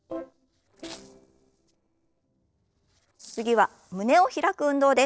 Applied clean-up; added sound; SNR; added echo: neural separator model SepFormer DNS4.